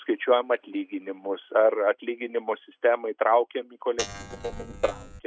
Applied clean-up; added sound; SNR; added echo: neural mask model RNNoise.